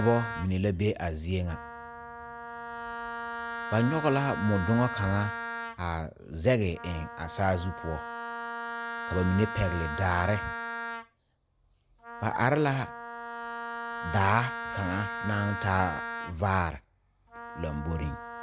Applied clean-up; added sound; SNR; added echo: none; Wind instrument, woodwind instrument; 8 dB; none.